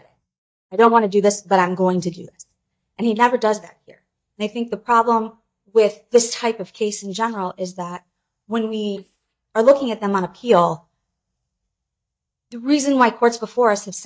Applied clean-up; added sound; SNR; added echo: neural mask model DeepFilterNet 3.